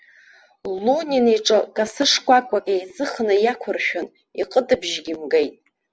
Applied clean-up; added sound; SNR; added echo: none; none; none; none.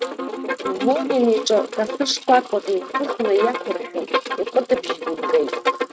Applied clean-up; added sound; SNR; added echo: neural mask model RNNoise.